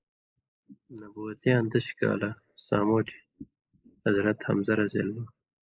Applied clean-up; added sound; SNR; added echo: neural mask model Resemble Enhance denoiser.